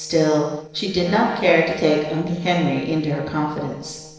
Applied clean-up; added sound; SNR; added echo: neural separator model SepFormer DNS4.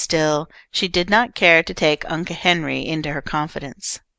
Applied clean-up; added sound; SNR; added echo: none; none; none; none.